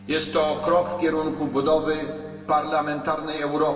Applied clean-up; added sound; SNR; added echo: none; Bowed string instrument; 18 dB; reverberation time 2.3 s.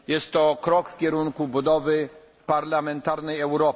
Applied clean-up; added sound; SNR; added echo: none; none; none; none.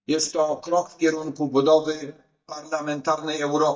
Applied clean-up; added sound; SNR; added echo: neural mask model DeepFilterNet 3.